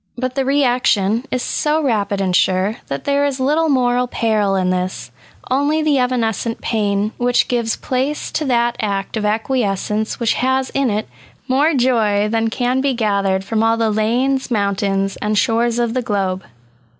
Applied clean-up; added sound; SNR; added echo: none; none; none; none.